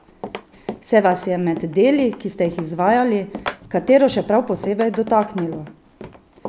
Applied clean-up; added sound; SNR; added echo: none; Run; 15 dB; none.